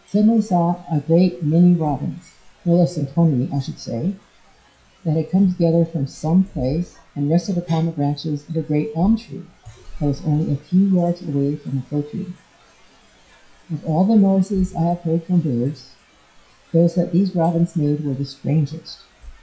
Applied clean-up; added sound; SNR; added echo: classical method WPE with log-MMSE.